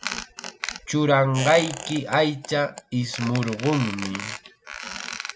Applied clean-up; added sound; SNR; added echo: none; Squeak; 10 dB; none.